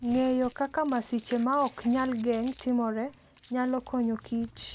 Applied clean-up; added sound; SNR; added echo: none; Crumpling, crinkling; 17 dB; none.